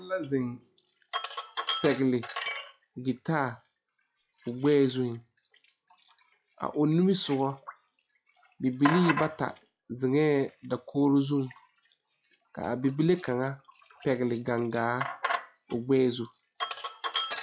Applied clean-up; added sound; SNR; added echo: classical method log-MMSE.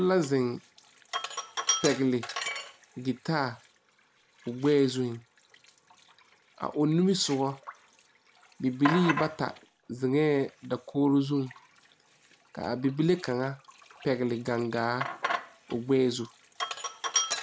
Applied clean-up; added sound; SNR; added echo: none; Sink (filling or washing); 9 dB; none.